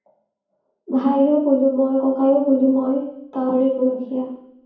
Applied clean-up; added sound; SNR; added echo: none; none; none; reverberation time 1.2 s.